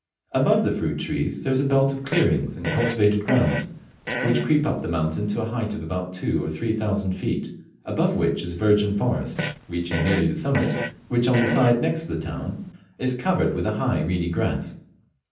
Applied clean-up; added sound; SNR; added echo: none; Fart; 7 dB; reverberation time 0.6 s.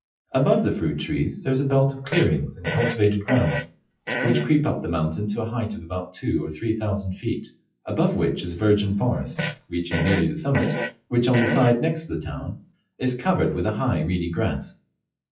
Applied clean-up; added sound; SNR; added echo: classical method WPE with log-MMSE.